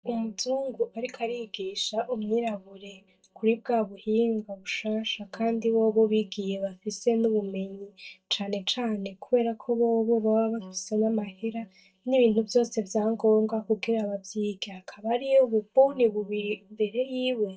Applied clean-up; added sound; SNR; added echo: neural mask model DeepFilterNet 3.